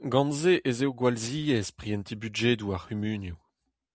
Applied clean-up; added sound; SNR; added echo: none; none; none; none.